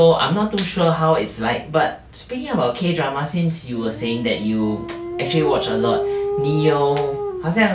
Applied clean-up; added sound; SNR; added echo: none; Dog; 8 dB; none.